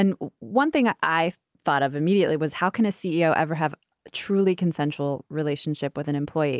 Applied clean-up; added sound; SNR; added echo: none; none; none; none.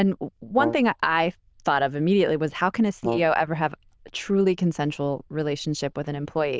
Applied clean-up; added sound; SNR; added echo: neural diffusion model UNIVERSE++.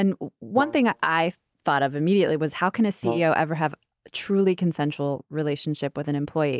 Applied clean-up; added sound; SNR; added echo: neural mask model DeepFilterNet 3.